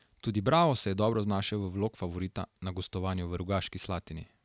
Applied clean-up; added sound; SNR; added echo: none; none; none; none.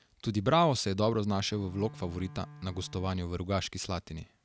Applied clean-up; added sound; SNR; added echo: none; Bowed string instrument; 19 dB; none.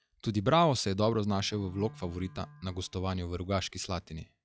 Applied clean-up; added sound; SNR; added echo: classical method log-MMSE.